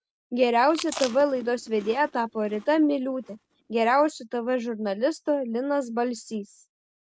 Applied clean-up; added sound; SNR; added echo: none; Chewing, mastication; 16 dB; none.